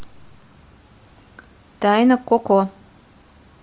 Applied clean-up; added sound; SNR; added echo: none; none; none; none.